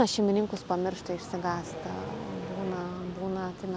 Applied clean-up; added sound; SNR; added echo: none; Accelerating, revving, vroom; 13 dB; none.